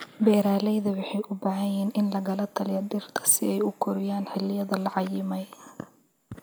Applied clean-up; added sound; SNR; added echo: none; none; none; none.